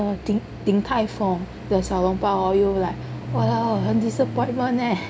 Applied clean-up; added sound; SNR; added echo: none; none; none; none.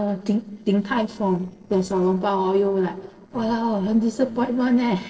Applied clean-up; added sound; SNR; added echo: neural separator model SepFormer DNS4.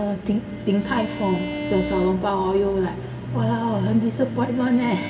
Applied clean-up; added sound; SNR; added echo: none; Bowed string instrument; 12 dB; reverberation time 2.0 s.